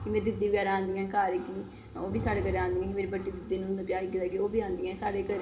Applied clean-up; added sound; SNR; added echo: none; none; none; reverberation time 1.7 s.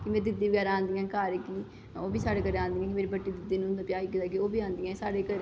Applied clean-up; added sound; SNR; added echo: none; none; none; none.